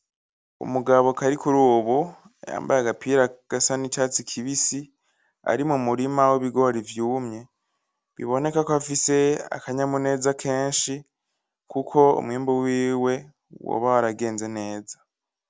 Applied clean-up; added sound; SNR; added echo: none; none; none; none.